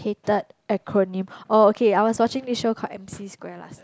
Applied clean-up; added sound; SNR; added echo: none; none; none; none.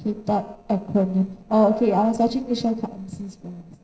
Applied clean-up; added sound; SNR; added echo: neural separator model SepFormer DNS4.